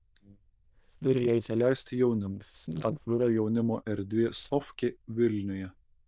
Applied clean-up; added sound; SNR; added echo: neural diffusion model UNIVERSE++.